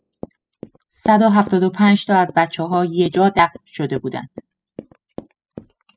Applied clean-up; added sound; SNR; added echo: classical method spectral subtraction.